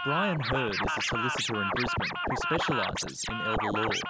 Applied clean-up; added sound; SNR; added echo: none; Scratching (performance technique); -3 dB; none.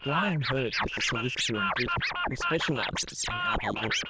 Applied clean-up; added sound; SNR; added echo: neural diffusion model UNIVERSE++.